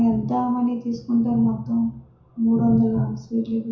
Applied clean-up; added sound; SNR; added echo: none; none; none; reverberation time 0.7 s.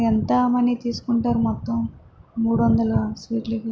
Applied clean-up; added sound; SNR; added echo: none; none; none; none.